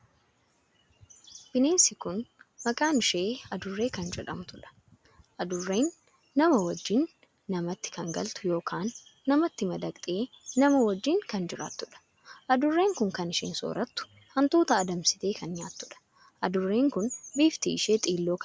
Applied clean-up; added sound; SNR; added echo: none; none; none; none.